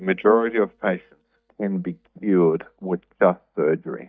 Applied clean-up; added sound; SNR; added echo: neural mask model DeepFilterNet 3.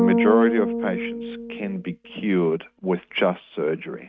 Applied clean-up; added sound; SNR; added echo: neural mask model RNNoise.